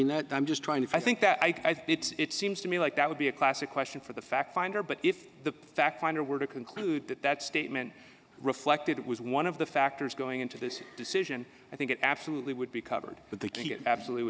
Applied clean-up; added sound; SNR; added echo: none; none; none; none.